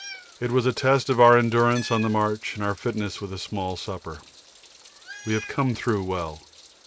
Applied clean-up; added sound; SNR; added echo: none; Meow; 20 dB; none.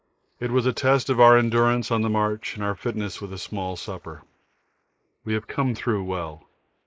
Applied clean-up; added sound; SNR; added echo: neural mask model Resemble Enhance denoiser.